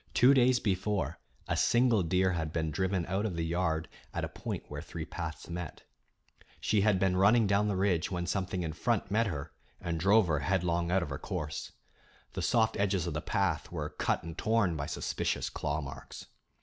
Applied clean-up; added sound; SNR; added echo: none; none; none; none.